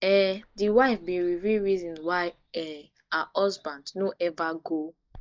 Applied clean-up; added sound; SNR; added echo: neural mask model DeepFilterNet 3.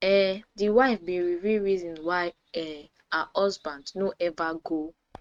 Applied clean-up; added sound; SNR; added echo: neural mask model RNNoise.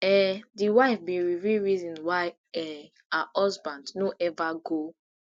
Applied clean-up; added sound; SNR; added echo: none; none; none; none.